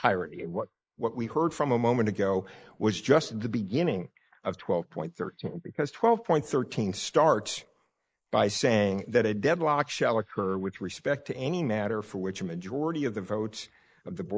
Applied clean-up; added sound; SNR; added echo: neural mask model Resemble Enhance denoiser.